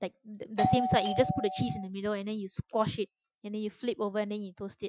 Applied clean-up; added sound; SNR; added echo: classical method Wiener filter.